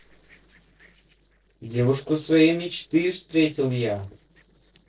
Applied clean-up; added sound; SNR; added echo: neural separator model SepFormer DNS4.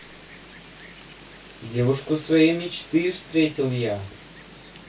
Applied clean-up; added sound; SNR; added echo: none; Wind; 20 dB; reverberation time 0.2 s.